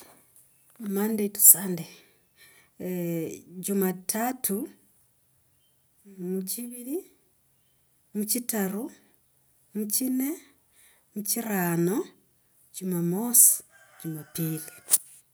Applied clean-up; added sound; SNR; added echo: none; none; none; none.